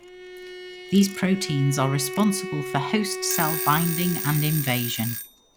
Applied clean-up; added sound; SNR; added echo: none; Alarm / Clock + Bowed string instrument; 7 dB; none.